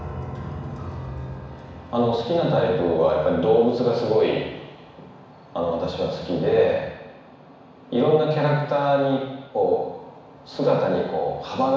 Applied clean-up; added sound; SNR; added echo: none; none; none; reverberation time 1.1 s.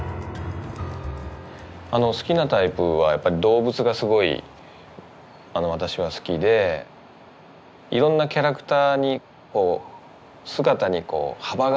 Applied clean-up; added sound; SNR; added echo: none; none; none; none.